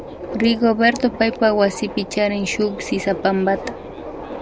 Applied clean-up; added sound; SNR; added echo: none; Subway, metro, underground; 12 dB; none.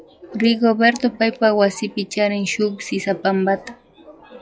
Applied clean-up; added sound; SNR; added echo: classical method log-MMSE.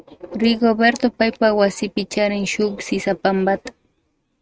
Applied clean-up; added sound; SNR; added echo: neural mask model RNNoise.